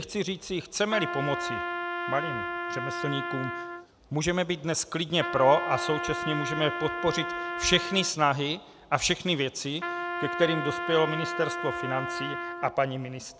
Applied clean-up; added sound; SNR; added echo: none; Trumpet; 4 dB; none.